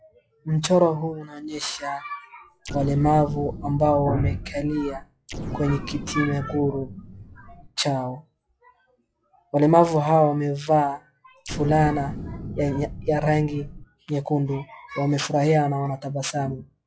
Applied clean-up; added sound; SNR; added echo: classical method log-MMSE.